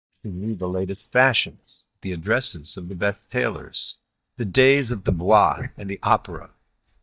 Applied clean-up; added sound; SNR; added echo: neural mask model DeepFilterNet 3.